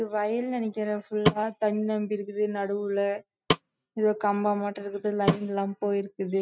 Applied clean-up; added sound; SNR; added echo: neural mask model RNNoise.